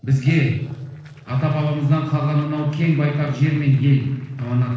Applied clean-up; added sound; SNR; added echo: neural separator model SepFormer DNS4.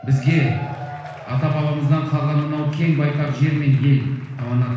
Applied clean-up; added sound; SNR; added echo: none; Applause / Crowd / Cheering; 19 dB; reverberation time 1.1 s.